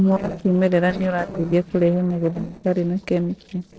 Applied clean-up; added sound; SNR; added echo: neural separator model SepFormer DNS4.